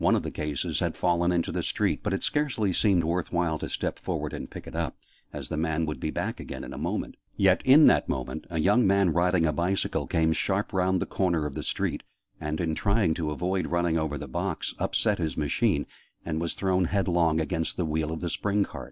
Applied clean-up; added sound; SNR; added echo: none; none; none; none.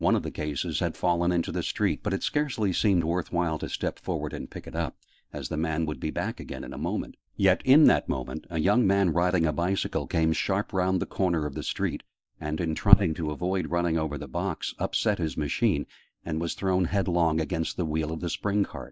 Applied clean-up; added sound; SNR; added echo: neural mask model DeepFilterNet 3.